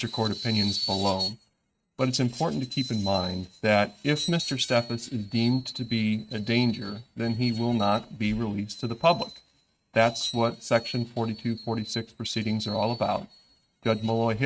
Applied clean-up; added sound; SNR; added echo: neural mask model RNNoise.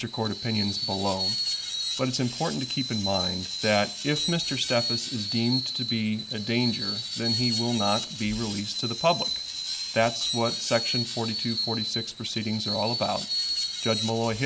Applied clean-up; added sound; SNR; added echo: none; Screech; 3 dB; none.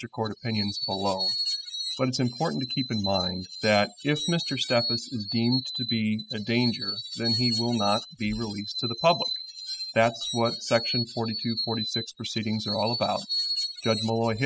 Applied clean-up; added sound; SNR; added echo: classical method spectral subtraction.